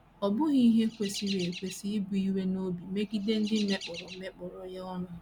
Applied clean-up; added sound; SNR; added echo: none; Chirp, tweet; 16 dB; none.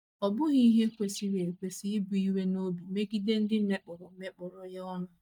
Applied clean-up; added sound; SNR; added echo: neural mask model DeepFilterNet 3.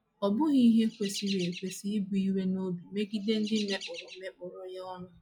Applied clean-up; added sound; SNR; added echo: classical method log-MMSE.